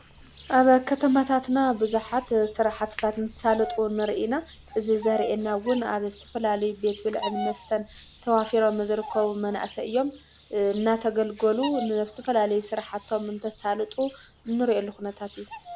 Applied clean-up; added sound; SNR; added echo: none; Bird vocalization, bird call, bird song; 16 dB; none.